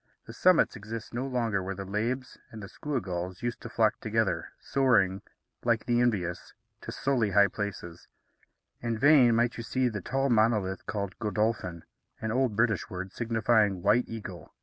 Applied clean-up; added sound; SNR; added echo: none; none; none; none.